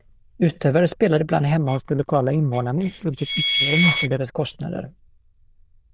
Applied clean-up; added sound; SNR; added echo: neural diffusion model UNIVERSE++.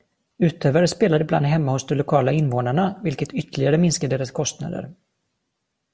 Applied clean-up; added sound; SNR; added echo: none; none; none; none.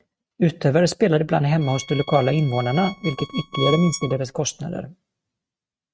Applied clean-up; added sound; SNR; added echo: neural mask model RNNoise.